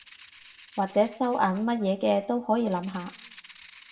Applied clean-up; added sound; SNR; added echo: none; Rattle (instrument); 20 dB; reverberation time 0.5 s.